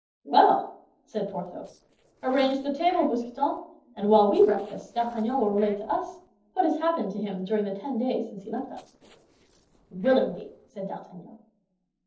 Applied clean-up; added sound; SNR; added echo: neural separator model SepFormer DNS4.